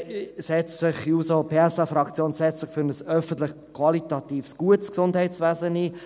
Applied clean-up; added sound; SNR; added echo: none; none; none; none.